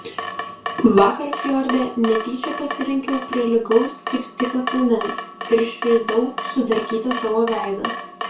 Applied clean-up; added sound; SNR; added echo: none; Drip / Water tap, faucet; 8 dB; reverberation time 0.2 s.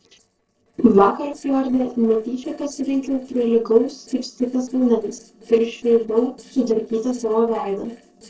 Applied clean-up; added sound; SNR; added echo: neural separator model SepFormer DNS4.